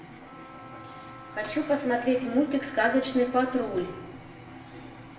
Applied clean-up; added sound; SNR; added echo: none; Wind instrument, woodwind instrument; 20 dB; reverberation time 0.7 s.